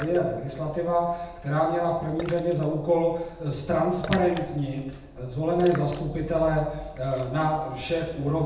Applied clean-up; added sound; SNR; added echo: none; Splash, splatter; 16 dB; reverberation time 0.8 s.